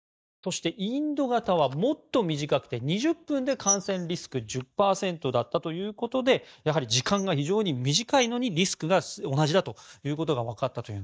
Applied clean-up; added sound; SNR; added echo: neural mask model DeepFilterNet 3.